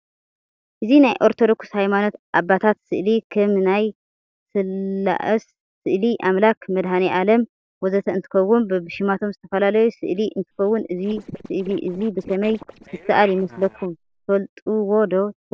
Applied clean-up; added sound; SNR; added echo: neural separator model SepFormer DNS4.